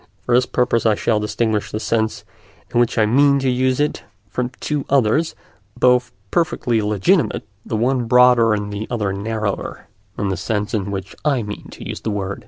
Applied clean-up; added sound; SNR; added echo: none; none; none; none.